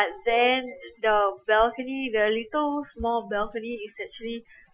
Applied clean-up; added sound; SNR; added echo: classical method Wiener filter.